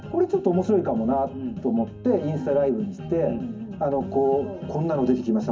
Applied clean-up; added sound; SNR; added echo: none; none; none; reverberation time 0.3 s.